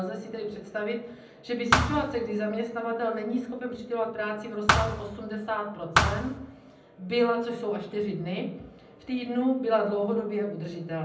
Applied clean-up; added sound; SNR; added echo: none; Thump, thud; -1 dB; reverberation time 0.6 s.